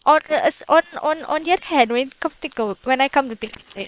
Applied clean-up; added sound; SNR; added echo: neural separator model SepFormer WHAM!.